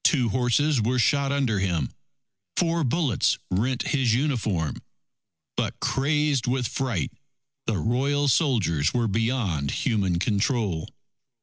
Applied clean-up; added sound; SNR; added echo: none; none; none; none.